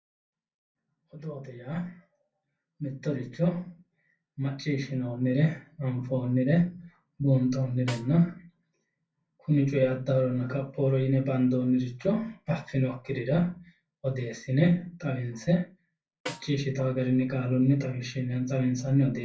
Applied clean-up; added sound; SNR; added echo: none; Snare drum; 15 dB; reverberation time 0.2 s.